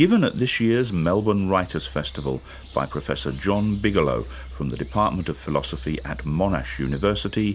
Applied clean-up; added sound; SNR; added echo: none; Bird vocalization, bird call, bird song; 15 dB; none.